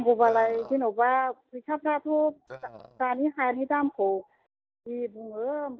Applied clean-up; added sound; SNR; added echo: neural mask model DeepFilterNet 3.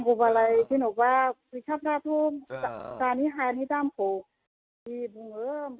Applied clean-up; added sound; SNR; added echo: neural mask model RNNoise.